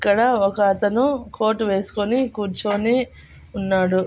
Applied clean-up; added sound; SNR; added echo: none; none; none; none.